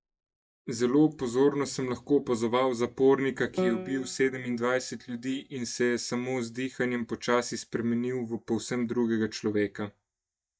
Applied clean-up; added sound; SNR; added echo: neural mask model DeepFilterNet 3.